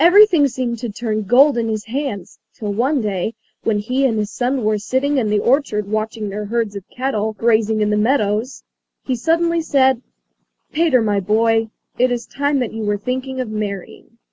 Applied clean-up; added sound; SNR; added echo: none; none; none; none.